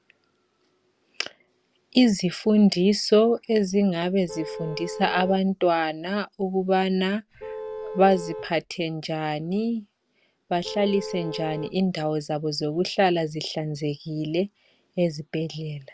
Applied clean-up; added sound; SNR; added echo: none; Vehicle horn, car horn, honking; 11 dB; none.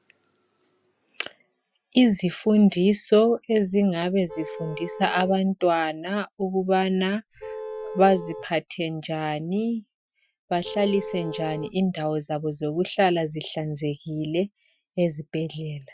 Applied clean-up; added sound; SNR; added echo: classical method Wiener filter.